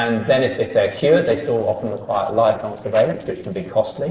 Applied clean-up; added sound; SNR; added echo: neural separator model SepFormer DNS4.